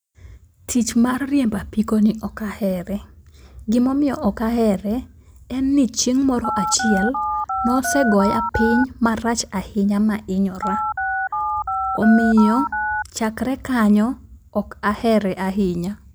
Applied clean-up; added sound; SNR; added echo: none; Telephone; 3 dB; none.